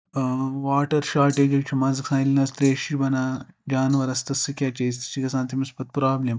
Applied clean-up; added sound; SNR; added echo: neural mask model DeepFilterNet 3.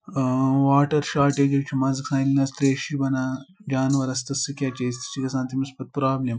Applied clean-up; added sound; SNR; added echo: classical method Wiener filter.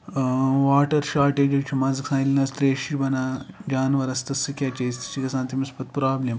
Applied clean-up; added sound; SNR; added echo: none; none; none; none.